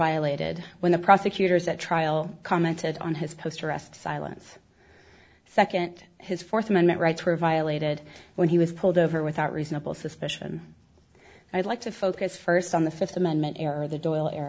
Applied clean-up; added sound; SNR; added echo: none; none; none; none.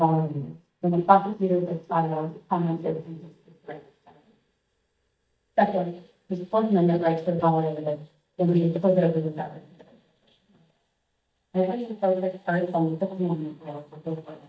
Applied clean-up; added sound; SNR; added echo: neural mask model DeepFilterNet 3.